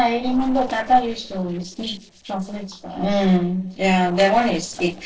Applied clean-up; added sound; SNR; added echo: neural separator model SepFormer DNS4.